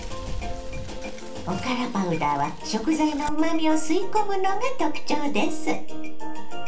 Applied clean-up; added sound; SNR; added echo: none; Mechanisms / Bicycle; -2 dB; reverberation time 0.3 s.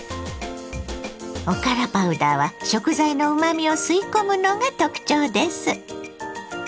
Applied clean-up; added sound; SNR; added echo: none; none; none; none.